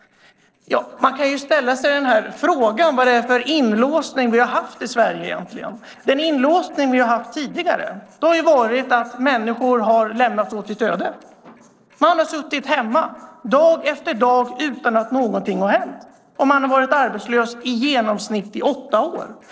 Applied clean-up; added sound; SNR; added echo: neural separator model SepFormer DNS4.